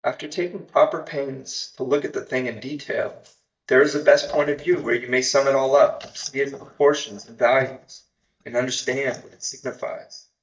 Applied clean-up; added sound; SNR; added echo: neural mask model DeepFilterNet 3.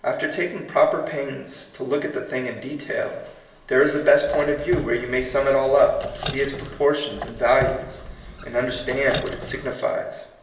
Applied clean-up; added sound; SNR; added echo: none; Squeak; 11 dB; reverberation time 0.8 s.